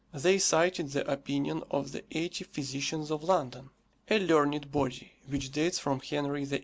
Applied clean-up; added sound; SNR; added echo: none; none; none; none.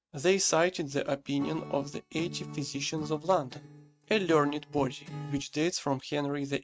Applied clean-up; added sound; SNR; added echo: neural mask model RNNoise.